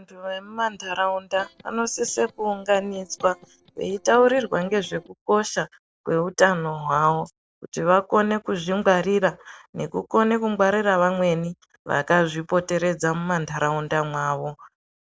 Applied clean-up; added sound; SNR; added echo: neural separator model SepFormer DNS4.